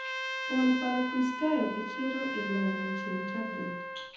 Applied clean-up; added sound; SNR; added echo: none; Trumpet; 5 dB; reverberation time 1.0 s.